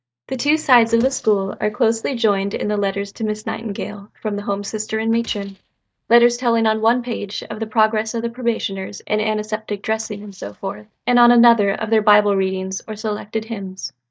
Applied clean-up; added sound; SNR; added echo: neural mask model DeepFilterNet 3.